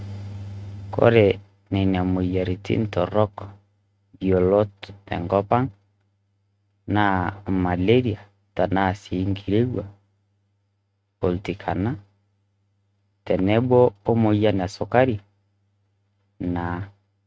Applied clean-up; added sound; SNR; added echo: neural mask model RNNoise.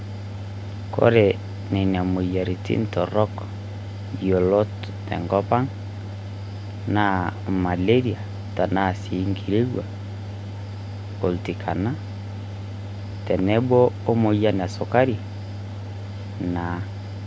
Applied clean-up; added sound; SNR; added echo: none; Mechanical fan; 8 dB; none.